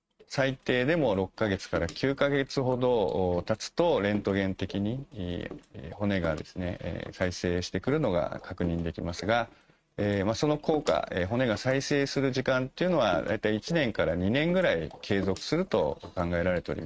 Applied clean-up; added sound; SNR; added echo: neural mask model RNNoise.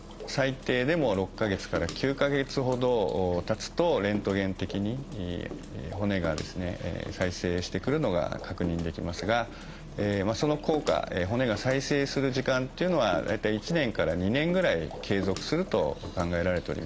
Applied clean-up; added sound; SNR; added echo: none; Engine starting + Bathtub (filling or washing) / Water / Splash, splatter; 13 dB; none.